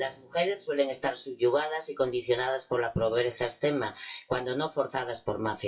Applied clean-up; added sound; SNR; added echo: classical method WPE with log-MMSE.